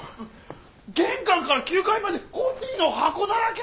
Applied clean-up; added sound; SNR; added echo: none; none; none; none.